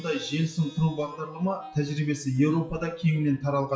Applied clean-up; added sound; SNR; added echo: classical method WPE with log-MMSE.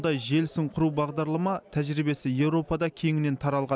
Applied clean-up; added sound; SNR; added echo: none; none; none; none.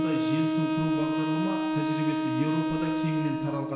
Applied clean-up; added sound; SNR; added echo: none; Wind instrument, woodwind instrument; -4 dB; reverberation time 1.0 s.